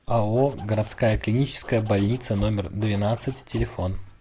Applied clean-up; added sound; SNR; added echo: none; Zipper (clothing); 14 dB; none.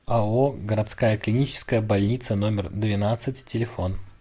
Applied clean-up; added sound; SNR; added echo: none; none; none; none.